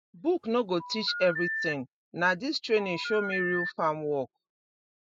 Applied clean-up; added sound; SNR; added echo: classical method spectral subtraction.